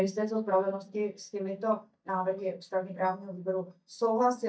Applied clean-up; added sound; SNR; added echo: neural mask model DeepFilterNet 3.